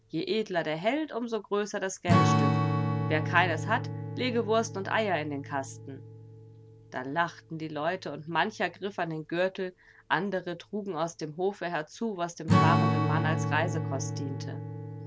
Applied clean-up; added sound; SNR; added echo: none; Strum; 0 dB; none.